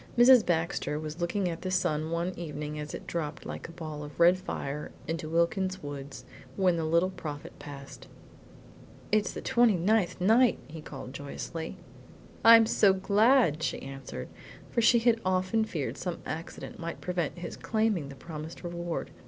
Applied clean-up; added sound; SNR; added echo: none; none; none; none.